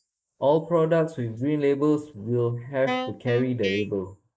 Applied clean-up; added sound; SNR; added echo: neural mask model Resemble Enhance denoiser.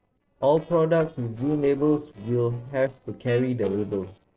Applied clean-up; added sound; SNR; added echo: neural separator model SepFormer DNS4.